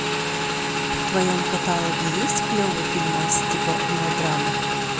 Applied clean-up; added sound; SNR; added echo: none; Motorcycle / Engine; -4 dB; none.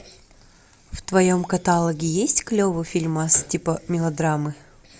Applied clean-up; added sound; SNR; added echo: none; none; none; none.